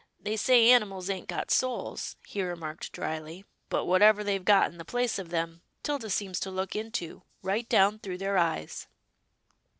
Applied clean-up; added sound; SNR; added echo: none; none; none; none.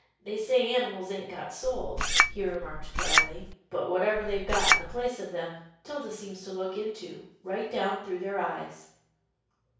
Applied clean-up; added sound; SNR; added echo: none; Chink, clink; -5 dB; reverberation time 0.6 s.